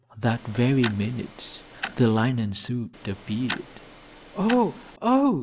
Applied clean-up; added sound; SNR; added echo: none; Tick-tock; 13 dB; none.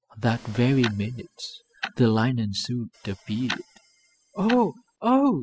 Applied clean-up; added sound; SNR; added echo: classical method spectral subtraction.